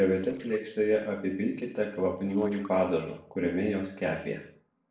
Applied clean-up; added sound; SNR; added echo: neural separator model SepFormer DNS4.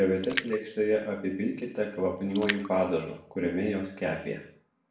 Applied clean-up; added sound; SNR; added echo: none; Splash, splatter; 11 dB; reverberation time 0.5 s.